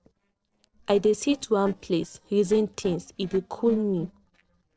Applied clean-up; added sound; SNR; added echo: neural separator model SepFormer DNS4.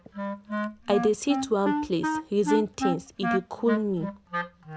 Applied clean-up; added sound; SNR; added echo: none; Wind instrument, woodwind instrument; 3 dB; none.